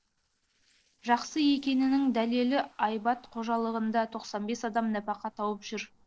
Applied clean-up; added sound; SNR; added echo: neural separator model SepFormer DNS4.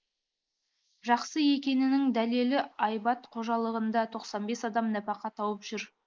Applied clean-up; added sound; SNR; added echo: neural mask model Resemble Enhance denoiser.